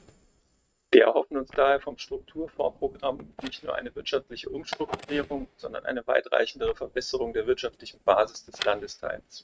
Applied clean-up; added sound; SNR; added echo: neural mask model RNNoise.